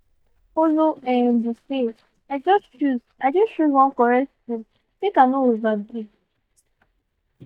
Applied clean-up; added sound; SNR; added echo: neural mask model DeepFilterNet 3.